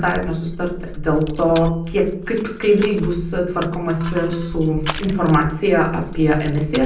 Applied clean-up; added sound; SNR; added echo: none; Crushing; 10 dB; reverberation time 0.6 s.